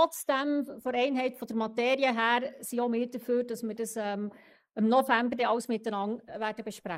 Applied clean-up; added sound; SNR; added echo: neural mask model Resemble Enhance denoiser.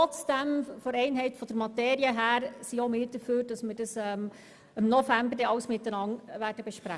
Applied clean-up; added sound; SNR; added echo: none; none; none; none.